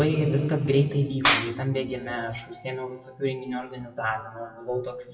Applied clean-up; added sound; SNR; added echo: classical method WPE with log-MMSE.